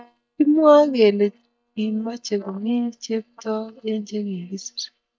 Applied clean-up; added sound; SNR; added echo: neural mask model DeepFilterNet 3.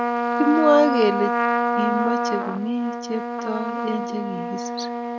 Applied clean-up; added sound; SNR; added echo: none; Trumpet; 0 dB; none.